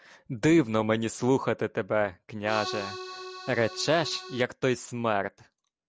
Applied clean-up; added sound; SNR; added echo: none; Accordion; 11 dB; none.